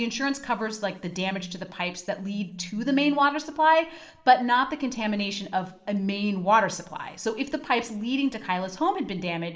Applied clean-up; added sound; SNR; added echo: none; Telephone; 18 dB; reverberation time 0.7 s.